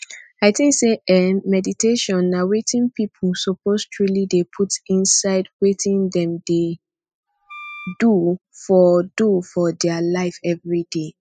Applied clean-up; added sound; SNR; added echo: classical method spectral subtraction.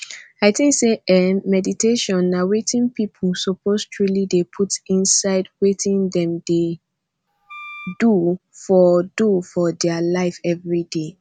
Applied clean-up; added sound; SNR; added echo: none; Wind instrument, woodwind instrument; 18 dB; none.